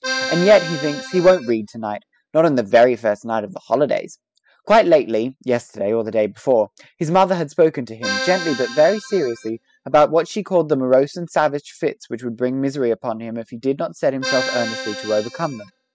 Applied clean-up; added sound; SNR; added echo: classical method spectral subtraction.